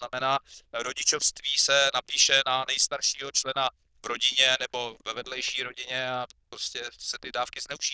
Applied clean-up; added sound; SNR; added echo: neural diffusion model UNIVERSE++.